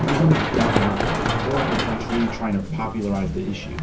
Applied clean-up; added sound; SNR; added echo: none; Run; 1 dB; reverberation time 0.3 s.